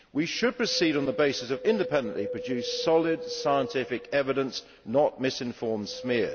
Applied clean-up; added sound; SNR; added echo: none; Wind; 11 dB; none.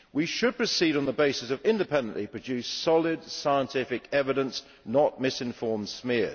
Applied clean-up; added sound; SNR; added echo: none; none; none; none.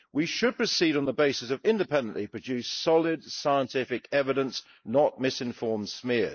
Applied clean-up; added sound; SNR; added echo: neural mask model Resemble Enhance denoiser.